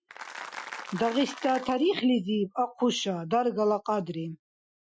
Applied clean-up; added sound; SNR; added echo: classical method Wiener filter.